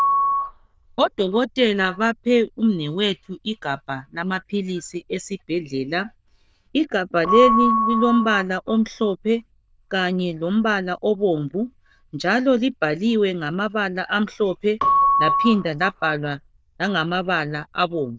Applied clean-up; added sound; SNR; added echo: neural diffusion model UNIVERSE++.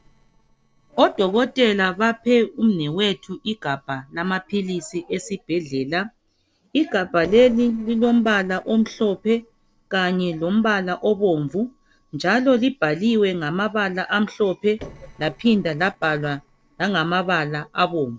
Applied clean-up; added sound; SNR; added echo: neural separator model SepFormer DNS4.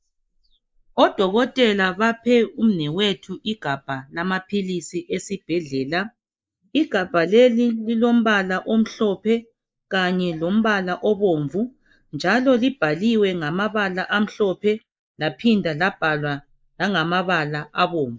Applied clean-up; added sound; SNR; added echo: neural mask model Resemble Enhance denoiser.